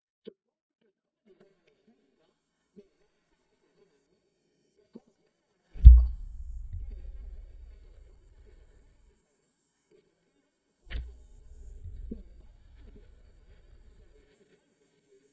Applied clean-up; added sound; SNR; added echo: neural mask model DeepFilterNet 3.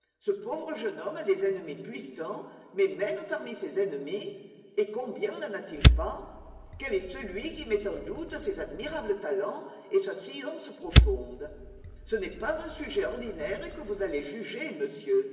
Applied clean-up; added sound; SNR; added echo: none; Fire; -4 dB; reverberation time 1.9 s.